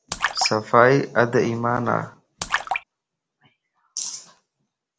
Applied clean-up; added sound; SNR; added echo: none; Splash, splatter; 9 dB; none.